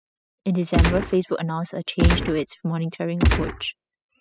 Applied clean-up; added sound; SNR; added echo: classical method spectral subtraction.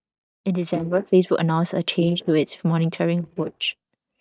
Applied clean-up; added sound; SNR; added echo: neural mask model DeepFilterNet 3.